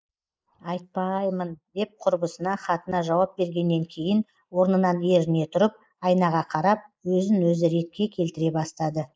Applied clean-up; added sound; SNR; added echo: neural mask model Resemble Enhance denoiser.